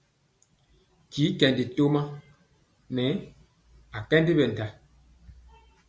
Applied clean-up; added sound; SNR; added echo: none; none; none; none.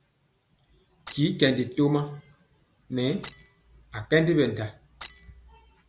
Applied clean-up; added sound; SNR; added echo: none; Shatter; 15 dB; none.